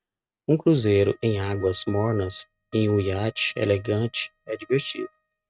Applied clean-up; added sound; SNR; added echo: neural mask model RNNoise.